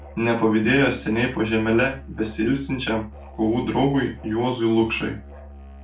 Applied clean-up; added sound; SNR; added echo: none; Musical instrument; 18 dB; reverberation time 0.3 s.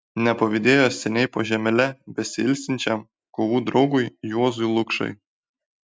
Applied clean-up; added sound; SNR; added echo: none; none; none; none.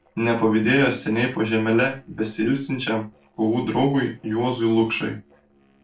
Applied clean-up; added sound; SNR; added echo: neural separator model SepFormer DNS4.